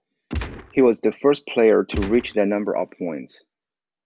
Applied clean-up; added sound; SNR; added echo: none; Gunshot, gunfire; 10 dB; none.